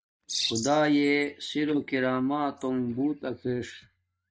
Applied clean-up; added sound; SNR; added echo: neural mask model DeepFilterNet 3.